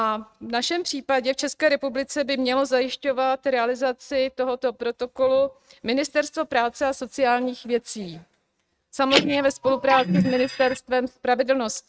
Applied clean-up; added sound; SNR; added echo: neural mask model RNNoise.